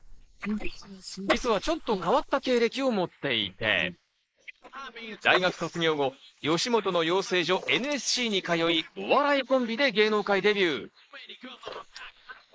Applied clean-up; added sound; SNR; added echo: neural mask model Resemble Enhance denoiser.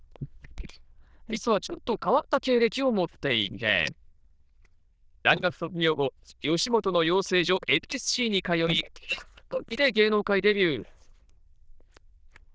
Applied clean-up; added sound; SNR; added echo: neural diffusion model UNIVERSE++.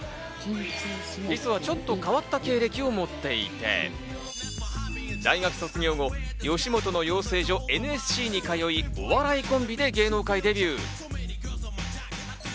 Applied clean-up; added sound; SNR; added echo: none; none; none; none.